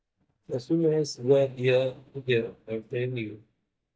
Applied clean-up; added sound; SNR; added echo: neural mask model DeepFilterNet 3.